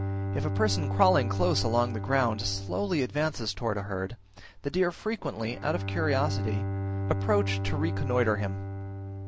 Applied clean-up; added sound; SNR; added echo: none; Bowed string instrument; 3 dB; none.